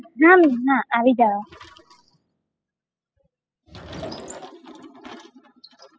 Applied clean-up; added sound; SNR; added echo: classical method spectral subtraction.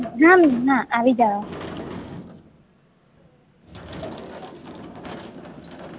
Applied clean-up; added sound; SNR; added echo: none; Sliding door / Slam; 15 dB; none.